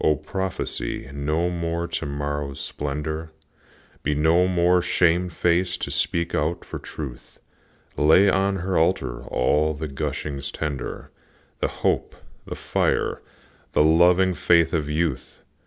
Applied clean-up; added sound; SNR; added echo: none; none; none; none.